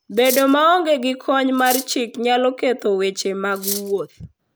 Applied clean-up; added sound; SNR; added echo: none; Cutlery, silverware; 10 dB; none.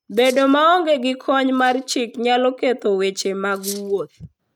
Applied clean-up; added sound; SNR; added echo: neural mask model RNNoise.